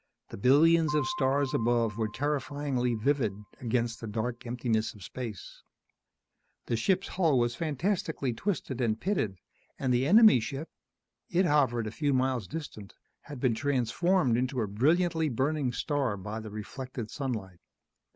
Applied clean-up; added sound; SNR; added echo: none; Piano; 15 dB; none.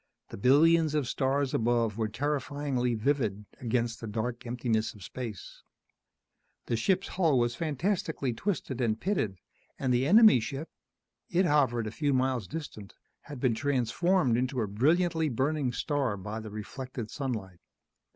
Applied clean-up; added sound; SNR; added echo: none; none; none; none.